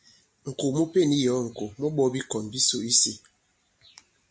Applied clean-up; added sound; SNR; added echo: none; none; none; none.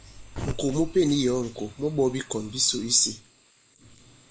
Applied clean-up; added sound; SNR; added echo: neural mask model Resemble Enhance denoiser.